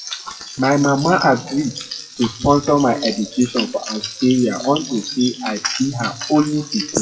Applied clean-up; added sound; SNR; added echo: classical method WPE with log-MMSE.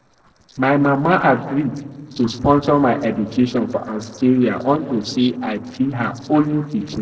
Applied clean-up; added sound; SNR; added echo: neural separator model SepFormer DNS4.